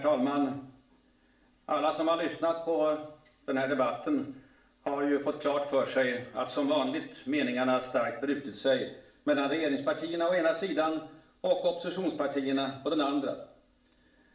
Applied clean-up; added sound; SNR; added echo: none; Insect; 18 dB; reverberation time 0.5 s.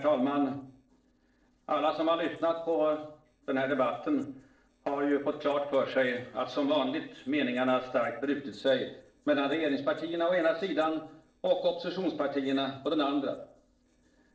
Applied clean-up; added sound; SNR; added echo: neural separator model SepFormer DNS4.